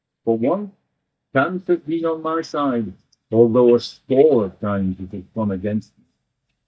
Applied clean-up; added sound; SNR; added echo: neural mask model DeepFilterNet 3.